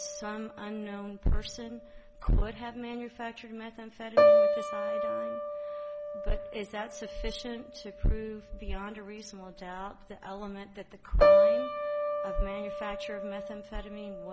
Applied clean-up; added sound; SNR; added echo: none; Piano; -4 dB; none.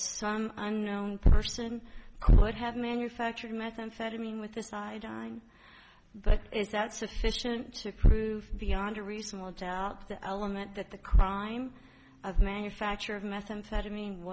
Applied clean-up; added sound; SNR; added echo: none; none; none; none.